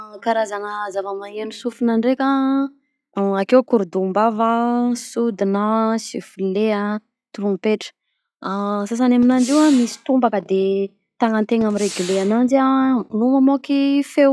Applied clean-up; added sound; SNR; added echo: classical method log-MMSE.